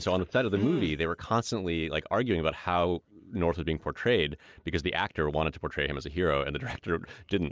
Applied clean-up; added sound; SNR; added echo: neural mask model Resemble Enhance denoiser.